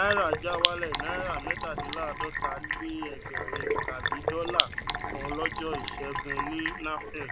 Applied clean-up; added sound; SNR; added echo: none; Sink (filling or washing); -2 dB; none.